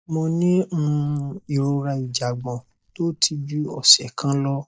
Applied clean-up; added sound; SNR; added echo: neural mask model DeepFilterNet 3.